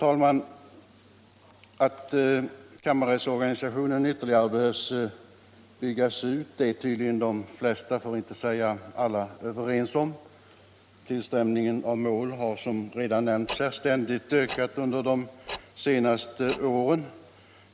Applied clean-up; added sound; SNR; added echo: none; Tick-tock; 16 dB; none.